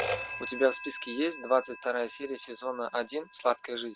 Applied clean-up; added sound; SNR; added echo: none; Telephone; 9 dB; none.